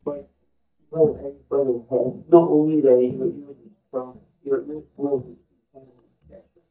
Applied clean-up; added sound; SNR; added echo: neural mask model DeepFilterNet 3.